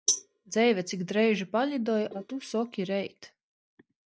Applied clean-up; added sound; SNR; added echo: neural mask model DeepFilterNet 3.